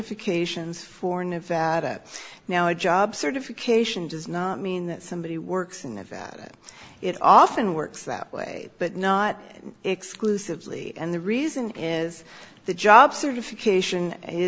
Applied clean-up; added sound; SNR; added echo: none; none; none; none.